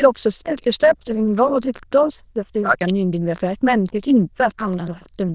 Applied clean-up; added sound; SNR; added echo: neural diffusion model UNIVERSE++.